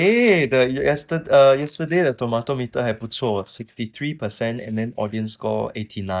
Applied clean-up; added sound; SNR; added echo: neural mask model DeepFilterNet 3.